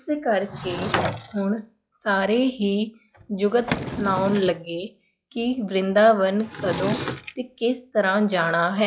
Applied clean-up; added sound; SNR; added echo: classical method log-MMSE.